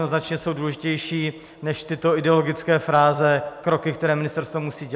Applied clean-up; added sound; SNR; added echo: none; none; none; none.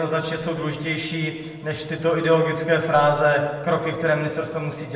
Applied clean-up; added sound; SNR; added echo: none; none; none; reverberation time 1.1 s.